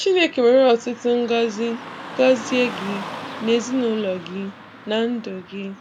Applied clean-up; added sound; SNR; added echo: none; Car passing by / Traffic noise, roadway noise; 15 dB; none.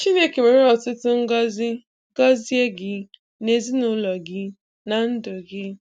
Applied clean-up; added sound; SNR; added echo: none; none; none; none.